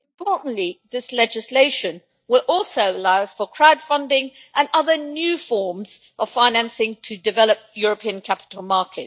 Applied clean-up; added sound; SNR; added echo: neural mask model DeepFilterNet 3.